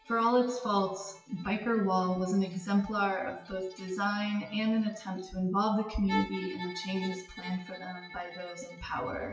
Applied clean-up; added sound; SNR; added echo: classical method WPE with log-MMSE.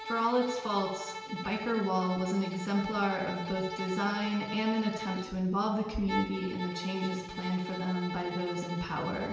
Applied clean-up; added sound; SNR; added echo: none; Bowed string instrument; 9 dB; reverberation time 0.9 s.